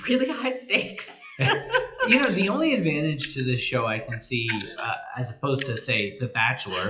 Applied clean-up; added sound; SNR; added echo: classical method WPE with log-MMSE.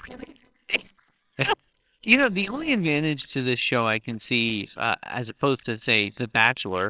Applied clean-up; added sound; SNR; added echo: neural separator model SepFormer WHAMR!.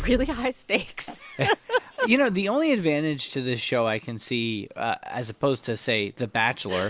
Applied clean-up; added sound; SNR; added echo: none; none; none; none.